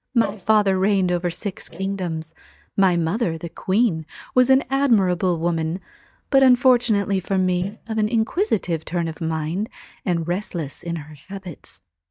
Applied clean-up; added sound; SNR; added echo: neural mask model DeepFilterNet 3.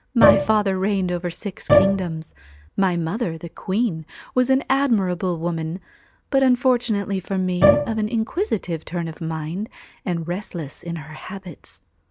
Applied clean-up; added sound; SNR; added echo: none; Bowed string instrument; -2 dB; none.